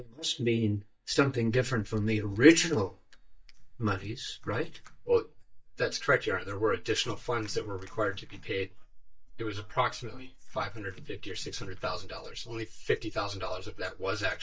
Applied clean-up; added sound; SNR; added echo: neural mask model DeepFilterNet 3.